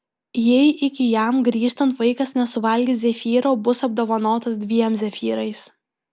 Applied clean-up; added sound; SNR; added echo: none; none; none; none.